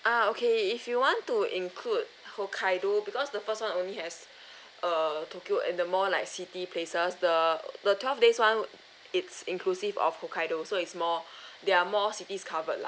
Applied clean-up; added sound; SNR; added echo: none; none; none; none.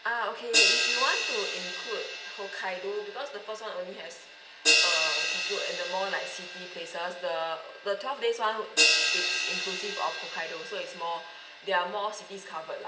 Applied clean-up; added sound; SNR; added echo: none; Crash cymbal; -3 dB; reverberation time 0.9 s.